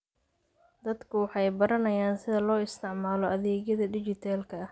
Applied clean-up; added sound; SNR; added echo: none; none; none; none.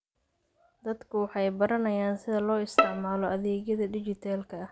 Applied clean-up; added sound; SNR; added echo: none; Bowed string instrument; 1 dB; none.